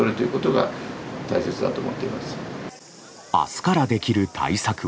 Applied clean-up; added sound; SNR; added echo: none; none; none; none.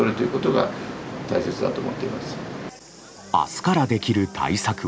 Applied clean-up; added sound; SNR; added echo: none; Acoustic guitar + Organ; 20 dB; none.